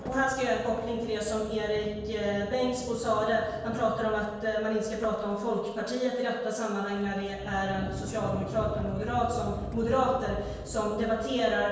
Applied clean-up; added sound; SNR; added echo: none; Sliding door; 11 dB; reverberation time 1.2 s.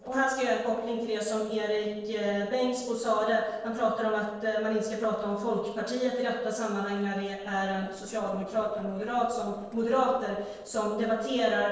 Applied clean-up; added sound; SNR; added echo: neural separator model SepFormer DNS4.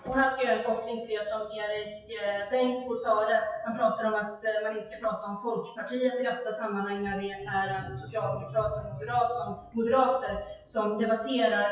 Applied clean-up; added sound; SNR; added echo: classical method WPE with log-MMSE.